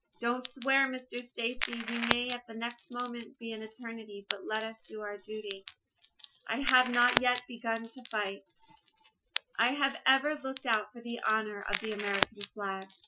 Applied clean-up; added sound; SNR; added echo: classical method Wiener filter.